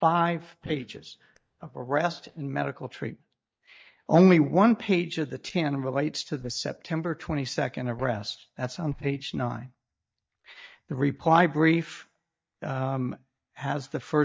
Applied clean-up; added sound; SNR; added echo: neural mask model DeepFilterNet 3.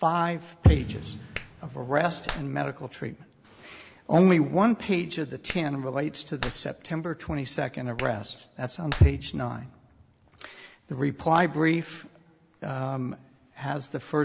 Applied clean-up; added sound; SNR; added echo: none; Clapping; 14 dB; reverberation time 1.1 s.